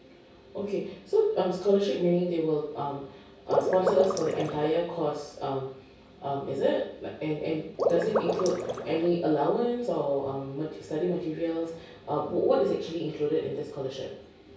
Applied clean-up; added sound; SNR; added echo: none; Water / Liquid; 1 dB; reverberation time 0.6 s.